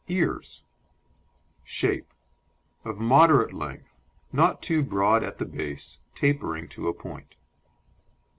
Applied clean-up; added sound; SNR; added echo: none; none; none; none.